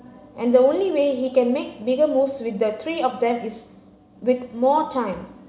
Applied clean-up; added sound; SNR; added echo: none; none; none; none.